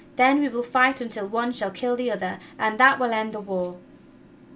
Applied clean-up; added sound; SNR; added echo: none; none; none; none.